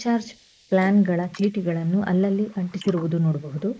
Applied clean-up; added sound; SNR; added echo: neural mask model Resemble Enhance denoiser.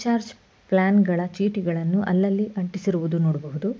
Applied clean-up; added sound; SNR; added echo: none; none; none; none.